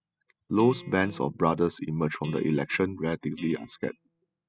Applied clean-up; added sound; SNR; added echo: classical method spectral subtraction.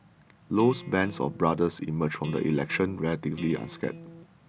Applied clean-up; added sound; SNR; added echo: none; Electric guitar; 15 dB; none.